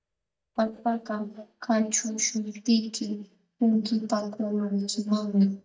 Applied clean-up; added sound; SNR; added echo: neural mask model DeepFilterNet 3.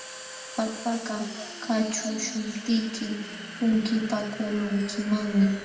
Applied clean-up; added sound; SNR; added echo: none; Domestic sounds, home sounds; 12 dB; reverberation time 2.0 s.